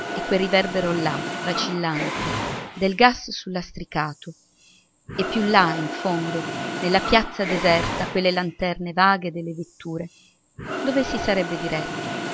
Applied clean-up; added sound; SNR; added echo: none; Mechanisms; 7 dB; none.